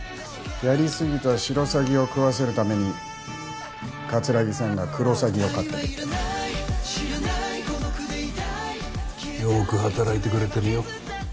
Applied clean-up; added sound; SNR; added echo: none; none; none; none.